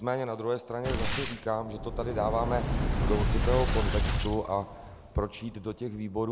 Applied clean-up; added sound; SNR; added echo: none; Boom; -1 dB; none.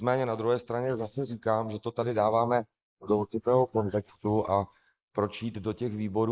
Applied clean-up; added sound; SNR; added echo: neural mask model Resemble Enhance denoiser.